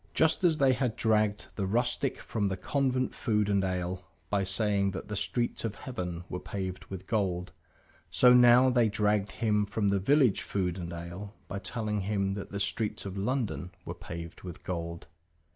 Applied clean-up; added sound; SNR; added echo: none; none; none; none.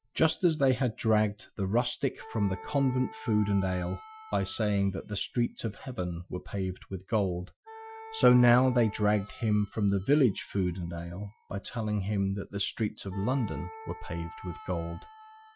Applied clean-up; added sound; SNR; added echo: classical method Wiener filter.